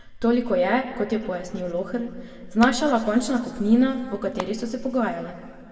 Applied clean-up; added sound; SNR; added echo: none; Hands; 19 dB; reverberation time 1.7 s.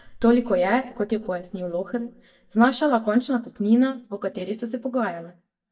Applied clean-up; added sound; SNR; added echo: neural mask model DeepFilterNet 3.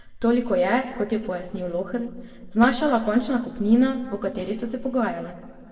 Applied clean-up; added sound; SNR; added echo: neural separator model SepFormer DNS4.